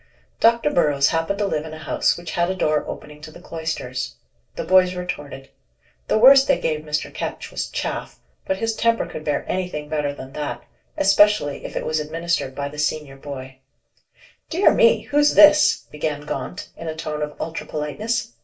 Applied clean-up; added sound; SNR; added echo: none; none; none; reverberation time 0.2 s.